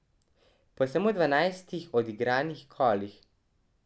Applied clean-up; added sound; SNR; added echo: none; none; none; none.